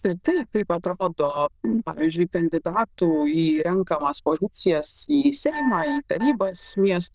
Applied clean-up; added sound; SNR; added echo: neural diffusion model UNIVERSE++.